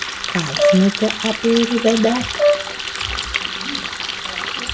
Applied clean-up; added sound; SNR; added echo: none; Brass instrument + Water tap, faucet; 1 dB; none.